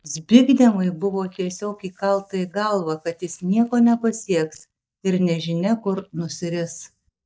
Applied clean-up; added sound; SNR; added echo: neural mask model DeepFilterNet 3.